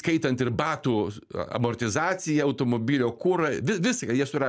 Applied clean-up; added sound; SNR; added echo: none; none; none; none.